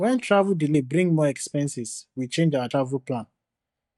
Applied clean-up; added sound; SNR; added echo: neural mask model DeepFilterNet 3.